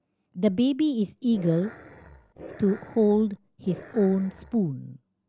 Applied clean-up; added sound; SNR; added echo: none; Growling; 19 dB; none.